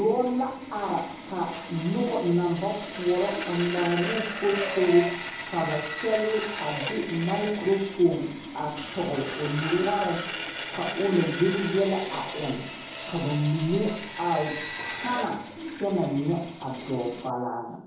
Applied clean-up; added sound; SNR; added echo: none; Sawing; 8 dB; reverberation time 0.7 s.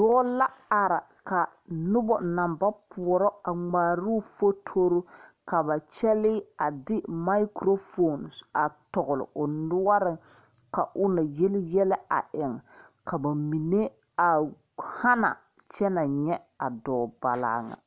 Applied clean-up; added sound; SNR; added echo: none; none; none; none.